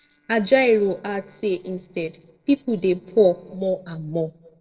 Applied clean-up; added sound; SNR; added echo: neural separator model SepFormer DNS4.